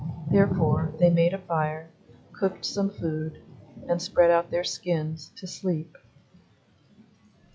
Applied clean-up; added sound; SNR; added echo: classical method log-MMSE.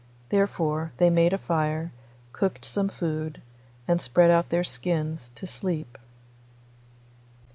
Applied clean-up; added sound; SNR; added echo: none; none; none; none.